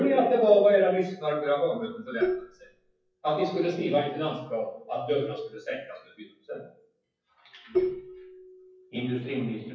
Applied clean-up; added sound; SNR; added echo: classical method WPE with log-MMSE.